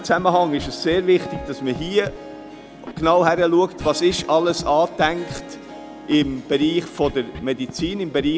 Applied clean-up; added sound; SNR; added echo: none; Scratching (performance technique) + Harp; 14 dB; none.